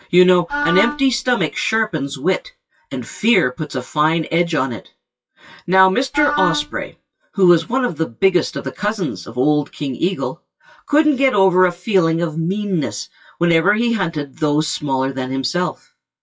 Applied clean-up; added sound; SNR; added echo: classical method WPE with log-MMSE.